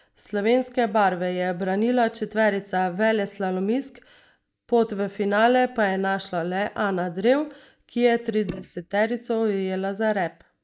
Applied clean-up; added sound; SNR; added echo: neural mask model DeepFilterNet 3.